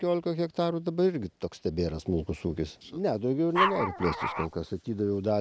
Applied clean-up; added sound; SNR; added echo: none; Dog; 0 dB; none.